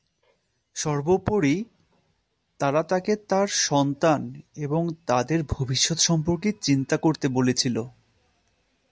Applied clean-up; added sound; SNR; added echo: none; none; none; none.